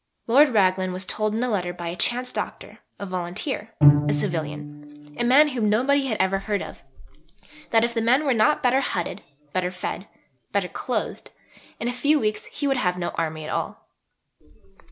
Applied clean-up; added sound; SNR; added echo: none; Bowed string instrument; 0 dB; none.